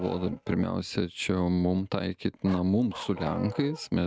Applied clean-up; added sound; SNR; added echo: neural mask model RNNoise.